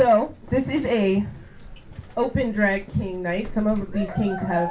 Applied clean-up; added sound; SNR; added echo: none; none; none; none.